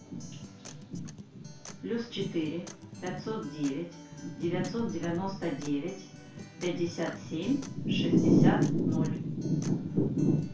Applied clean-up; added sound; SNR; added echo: none; Acoustic guitar; 17 dB; reverberation time 0.3 s.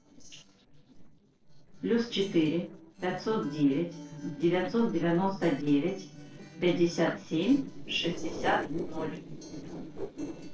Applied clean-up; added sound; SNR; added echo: neural separator model SepFormer DNS4.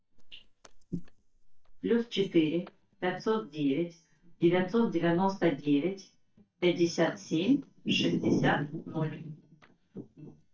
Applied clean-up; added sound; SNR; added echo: neural mask model DeepFilterNet 3.